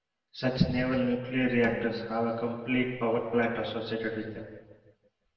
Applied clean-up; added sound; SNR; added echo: none; Bowed string instrument; 18 dB; reverberation time 1.3 s.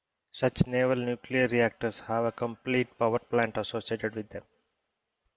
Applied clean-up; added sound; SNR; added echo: none; none; none; none.